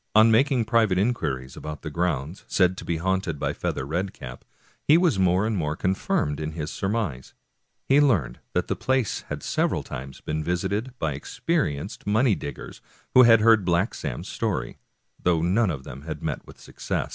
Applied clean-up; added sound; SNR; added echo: none; none; none; none.